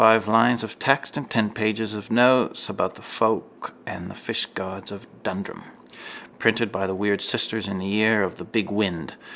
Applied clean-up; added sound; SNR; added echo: none; none; none; none.